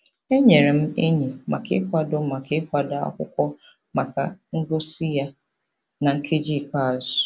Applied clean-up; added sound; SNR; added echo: none; none; none; none.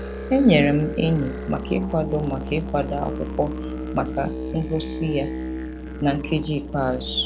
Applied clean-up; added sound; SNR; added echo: none; Musical instrument; 7 dB; none.